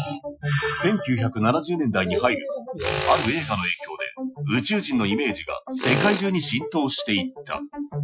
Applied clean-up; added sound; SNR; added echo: classical method Wiener filter.